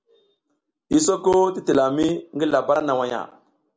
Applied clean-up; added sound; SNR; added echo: none; none; none; none.